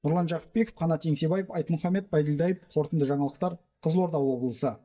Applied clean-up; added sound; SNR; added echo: neural mask model DeepFilterNet 3.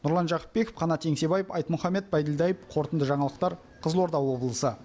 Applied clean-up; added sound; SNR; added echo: none; none; none; none.